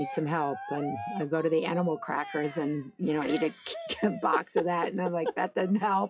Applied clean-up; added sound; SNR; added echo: classical method WPE with log-MMSE.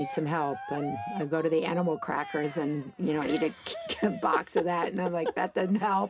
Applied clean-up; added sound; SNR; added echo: none; Cheering; 14 dB; reverberation time 0.3 s.